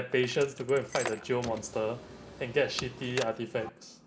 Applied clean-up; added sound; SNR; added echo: none; Car; 10 dB; none.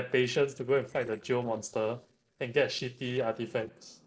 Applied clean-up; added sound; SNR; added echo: neural separator model SepFormer DNS4.